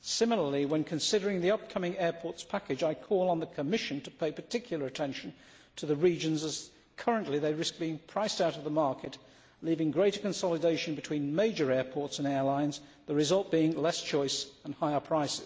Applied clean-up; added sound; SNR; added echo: none; none; none; none.